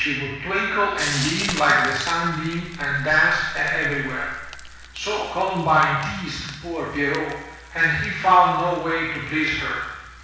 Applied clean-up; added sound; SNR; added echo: none; Frying (food); 14 dB; reverberation time 1.1 s.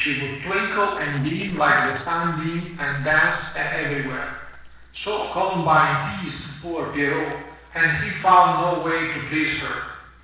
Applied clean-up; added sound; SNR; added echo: neural separator model SepFormer DNS4.